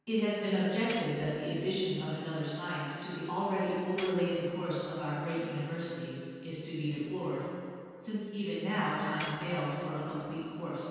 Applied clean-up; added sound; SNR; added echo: none; Tambourine; -2 dB; reverberation time 2.1 s.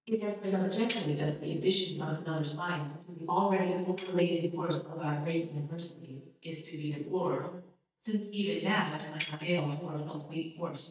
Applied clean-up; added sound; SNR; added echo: neural mask model DeepFilterNet 3.